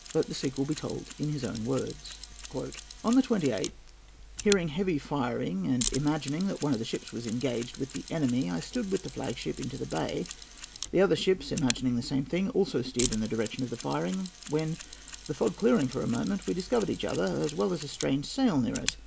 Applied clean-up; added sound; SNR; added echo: none; Mechanisms; 12 dB; none.